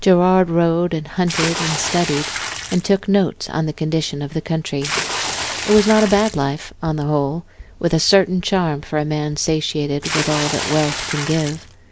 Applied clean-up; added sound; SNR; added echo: none; Water / Splash, splatter; 6 dB; none.